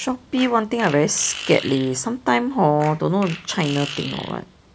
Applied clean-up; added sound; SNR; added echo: none; Fart; 15 dB; none.